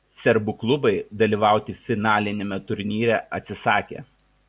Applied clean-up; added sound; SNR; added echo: none; none; none; none.